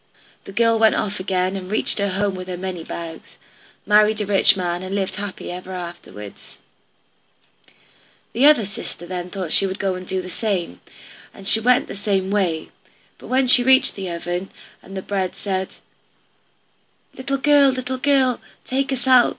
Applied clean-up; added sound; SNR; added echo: none; none; none; none.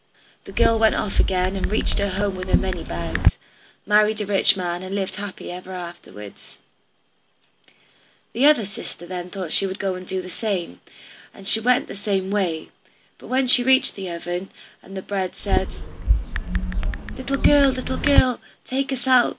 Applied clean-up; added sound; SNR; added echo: none; Chatter / Chirp, tweet / Car passing by / Typing; -2 dB; none.